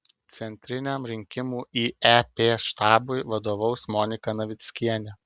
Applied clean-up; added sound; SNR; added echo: none; none; none; none.